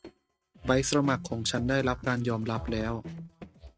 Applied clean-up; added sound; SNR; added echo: neural mask model RNNoise.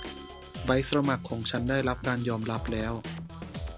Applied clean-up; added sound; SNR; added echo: none; Drum kit + Glass; 8 dB; none.